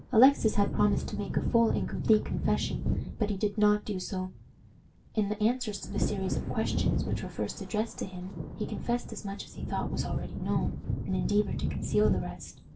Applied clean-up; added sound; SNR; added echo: none; Thunder / Wind; 4 dB; reverberation time 0.2 s.